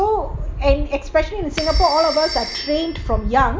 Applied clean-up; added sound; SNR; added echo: none; Telephone; 13 dB; none.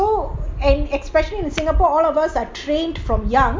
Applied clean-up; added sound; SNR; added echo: none; none; none; none.